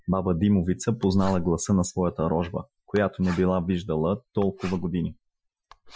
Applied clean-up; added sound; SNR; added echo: classical method Wiener filter.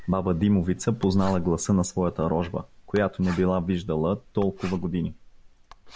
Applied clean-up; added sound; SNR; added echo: none; Writing; 16 dB; none.